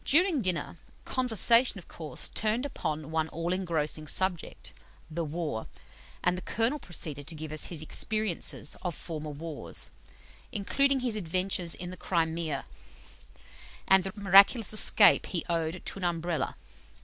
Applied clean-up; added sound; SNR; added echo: none; none; none; none.